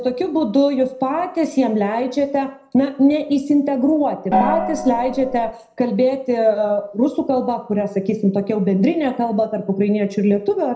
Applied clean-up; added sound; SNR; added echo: neural separator model SepFormer DNS4.